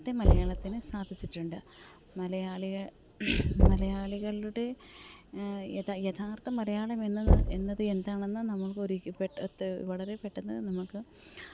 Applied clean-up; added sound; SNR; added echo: none; Knock / Wood; -3 dB; none.